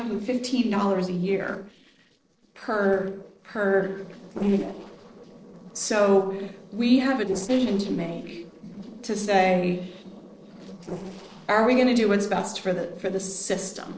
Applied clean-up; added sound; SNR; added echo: neural separator model SepFormer DNS4.